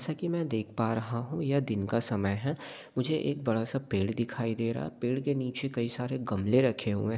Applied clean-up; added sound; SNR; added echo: none; none; none; none.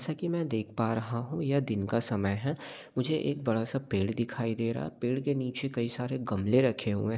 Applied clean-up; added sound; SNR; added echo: neural mask model Resemble Enhance denoiser.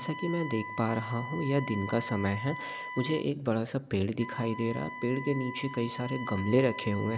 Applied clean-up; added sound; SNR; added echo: none; Wind instrument, woodwind instrument; 10 dB; none.